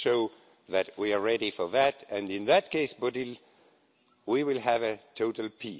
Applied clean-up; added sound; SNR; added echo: none; none; none; none.